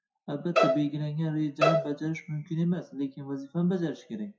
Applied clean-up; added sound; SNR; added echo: classical method WPE with log-MMSE.